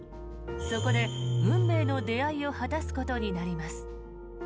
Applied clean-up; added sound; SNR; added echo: none; Engine starting / Car; -1 dB; none.